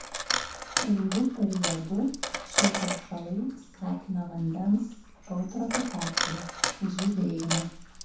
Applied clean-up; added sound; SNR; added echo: none; Coin (dropping); 3 dB; reverberation time 0.7 s.